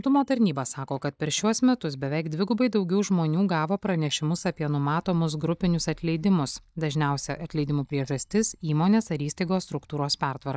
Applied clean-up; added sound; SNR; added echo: neural mask model DeepFilterNet 3.